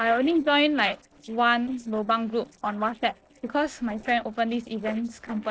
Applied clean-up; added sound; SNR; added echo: neural separator model SepFormer DNS4.